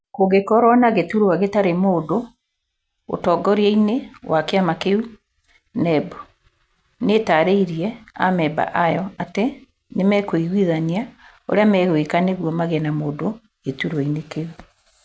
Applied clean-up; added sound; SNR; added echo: none; none; none; none.